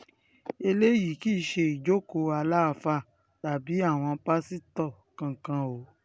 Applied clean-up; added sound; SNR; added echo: none; none; none; none.